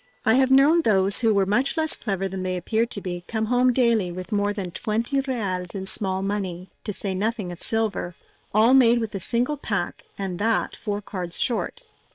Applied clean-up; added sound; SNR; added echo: neural separator model SepFormer WHAM!.